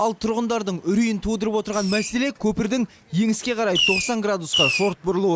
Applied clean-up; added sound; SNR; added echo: neural mask model Resemble Enhance denoiser.